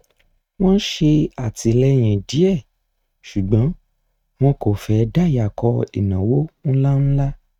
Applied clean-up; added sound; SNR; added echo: neural mask model RNNoise.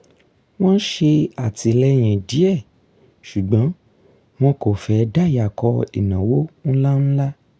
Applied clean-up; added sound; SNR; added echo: none; none; none; none.